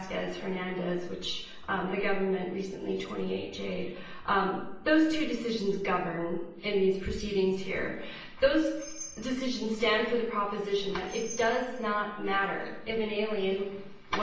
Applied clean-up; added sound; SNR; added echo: none; Bell; 15 dB; reverberation time 0.7 s.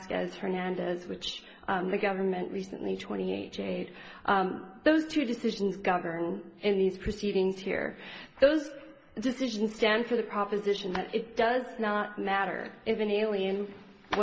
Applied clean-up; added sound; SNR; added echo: none; none; none; none.